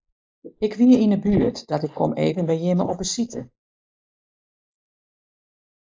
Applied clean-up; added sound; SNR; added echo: neural mask model Resemble Enhance denoiser.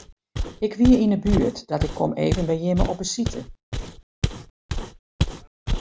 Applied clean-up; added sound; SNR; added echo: none; Walk, footsteps; 4 dB; none.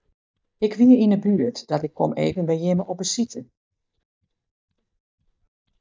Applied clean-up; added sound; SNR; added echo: neural mask model DeepFilterNet 3.